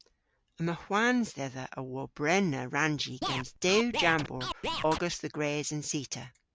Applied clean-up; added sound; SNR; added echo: none; Scratching (performance technique); 5 dB; none.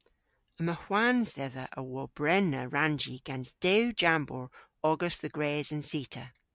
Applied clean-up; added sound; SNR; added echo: none; none; none; none.